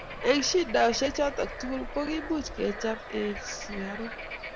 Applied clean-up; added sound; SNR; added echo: none; Bird / Frog + Crowd; 9 dB; none.